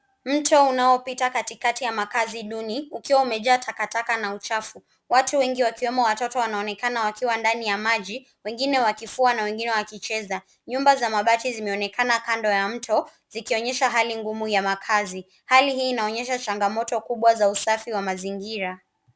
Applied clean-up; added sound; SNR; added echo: none; none; none; none.